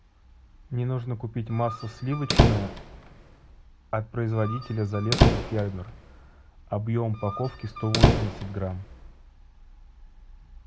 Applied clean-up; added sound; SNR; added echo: none; Squeak; -4 dB; none.